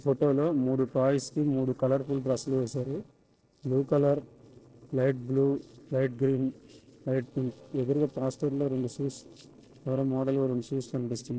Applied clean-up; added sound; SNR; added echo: neural separator model SepFormer DNS4.